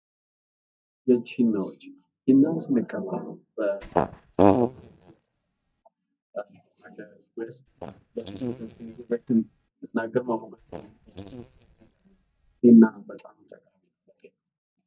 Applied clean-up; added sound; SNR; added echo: neural mask model DeepFilterNet 3.